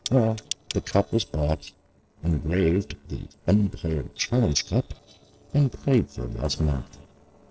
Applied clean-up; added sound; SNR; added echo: neural separator model SepFormer DNS4.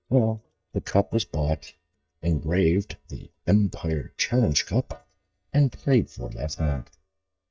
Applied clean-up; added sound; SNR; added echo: neural mask model DeepFilterNet 3.